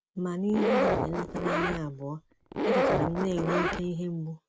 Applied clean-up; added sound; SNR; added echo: none; Zipper (clothing); -2 dB; none.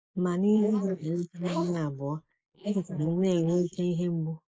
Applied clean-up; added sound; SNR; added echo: neural mask model Resemble Enhance denoiser.